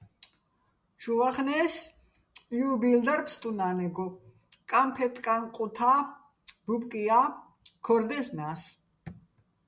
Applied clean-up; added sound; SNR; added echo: none; none; none; none.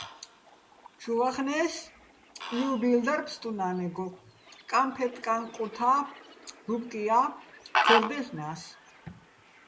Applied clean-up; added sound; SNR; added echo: none; Fowl; 6 dB; none.